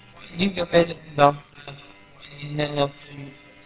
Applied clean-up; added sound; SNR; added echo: neural separator model SepFormer WHAMR!.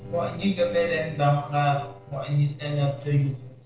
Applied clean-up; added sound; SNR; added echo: neural separator model SepFormer DNS4.